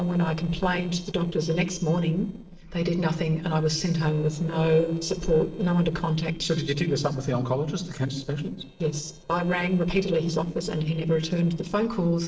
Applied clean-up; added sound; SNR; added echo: neural separator model SepFormer DNS4.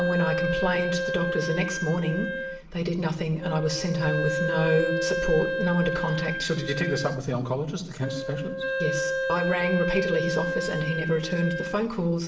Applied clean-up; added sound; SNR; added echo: none; Wind instrument, woodwind instrument; 3 dB; reverberation time 0.9 s.